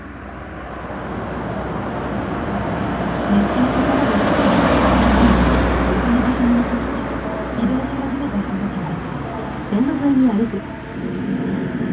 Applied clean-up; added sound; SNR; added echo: none; Car passing by; -1 dB; reverberation time 0.3 s.